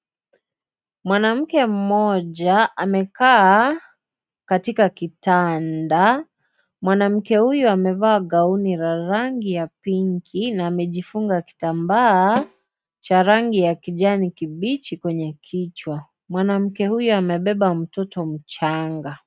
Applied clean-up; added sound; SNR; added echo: neural mask model RNNoise.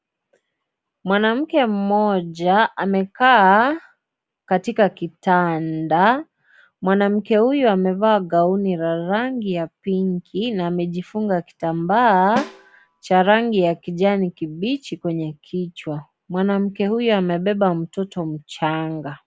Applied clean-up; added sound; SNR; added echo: none; Snare drum; 13 dB; none.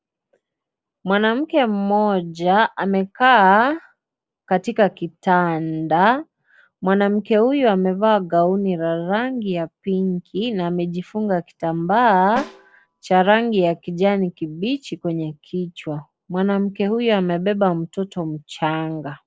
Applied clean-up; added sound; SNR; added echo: neural separator model SepFormer DNS4.